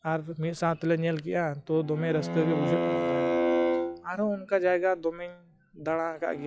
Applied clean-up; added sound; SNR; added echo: classical method log-MMSE.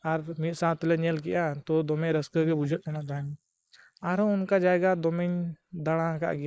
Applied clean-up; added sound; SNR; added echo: neural mask model Resemble Enhance denoiser.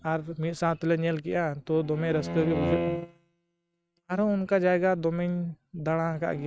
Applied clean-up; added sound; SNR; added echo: neural mask model RNNoise.